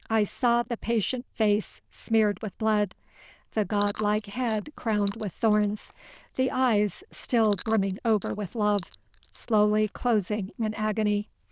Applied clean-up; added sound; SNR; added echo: neural diffusion model UNIVERSE++.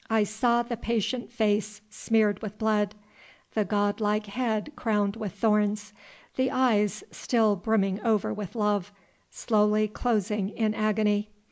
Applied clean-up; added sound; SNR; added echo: none; none; none; none.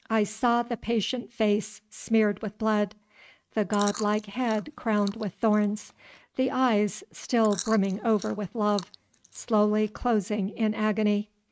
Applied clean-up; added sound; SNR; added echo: neural mask model RNNoise.